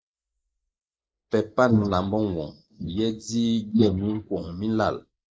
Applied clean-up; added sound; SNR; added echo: neural mask model Resemble Enhance denoiser.